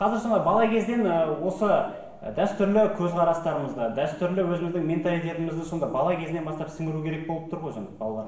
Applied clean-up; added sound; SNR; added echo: none; none; none; reverberation time 0.9 s.